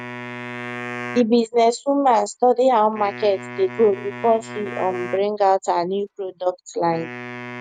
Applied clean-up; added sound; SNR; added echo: neural mask model RNNoise.